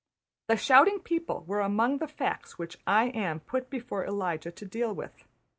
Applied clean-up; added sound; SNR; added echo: none; none; none; none.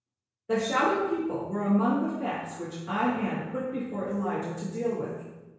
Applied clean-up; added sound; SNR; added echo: none; none; none; reverberation time 1.0 s.